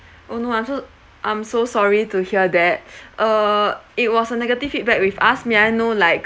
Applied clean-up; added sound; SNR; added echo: none; none; none; none.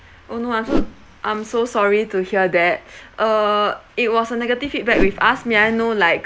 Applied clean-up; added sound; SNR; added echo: none; Whoosh, swoosh, swish; 9 dB; none.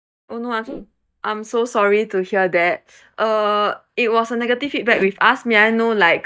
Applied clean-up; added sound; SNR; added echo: neural mask model DeepFilterNet 3.